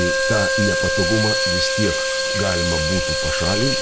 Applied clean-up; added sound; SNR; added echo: none; Wind instrument, woodwind instrument + Sink (filling or washing) / Water tap, faucet; -3 dB; none.